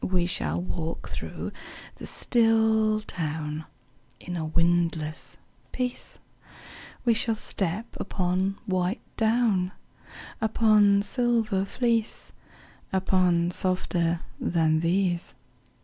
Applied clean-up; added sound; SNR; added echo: none; none; none; none.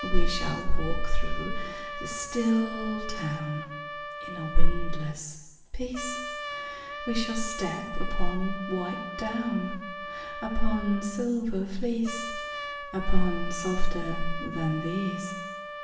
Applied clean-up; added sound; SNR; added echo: none; Trumpet; 12 dB; reverberation time 0.9 s.